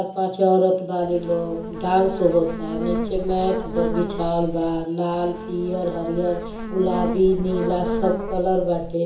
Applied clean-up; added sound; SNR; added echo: none; Buzz; 6 dB; reverberation time 0.7 s.